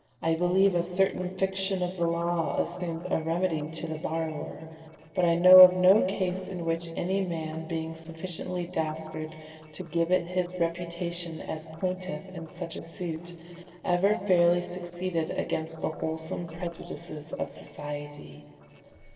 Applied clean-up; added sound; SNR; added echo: neural separator model SepFormer DNS4.